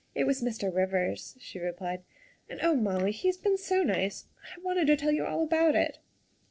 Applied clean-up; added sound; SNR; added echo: neural separator model SepFormer DNS4.